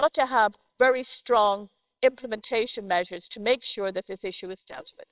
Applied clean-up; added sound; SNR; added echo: neural separator model SepFormer WHAMR!.